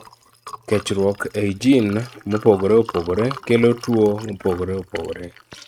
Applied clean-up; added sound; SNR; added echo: neural mask model RNNoise.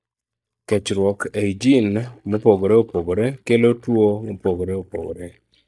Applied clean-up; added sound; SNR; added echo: neural mask model DeepFilterNet 3.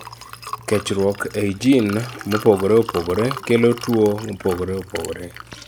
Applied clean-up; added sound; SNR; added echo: none; Liquid; 14 dB; none.